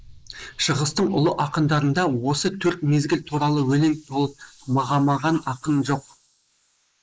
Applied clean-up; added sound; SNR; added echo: neural mask model Resemble Enhance denoiser.